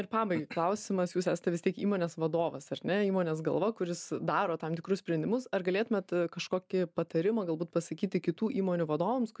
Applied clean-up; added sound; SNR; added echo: none; none; none; none.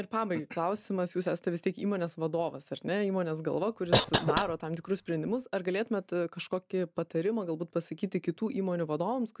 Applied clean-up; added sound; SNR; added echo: none; Cough; 0 dB; none.